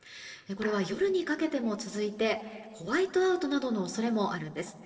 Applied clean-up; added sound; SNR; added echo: neural separator model SepFormer DNS4.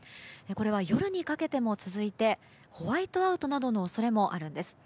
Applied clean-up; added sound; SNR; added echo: none; none; none; none.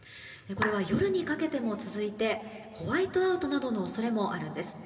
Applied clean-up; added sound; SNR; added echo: none; Clapping; 7 dB; reverberation time 2.4 s.